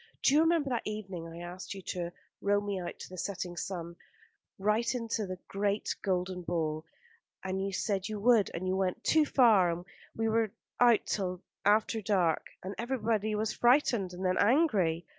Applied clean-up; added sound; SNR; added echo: none; none; none; none.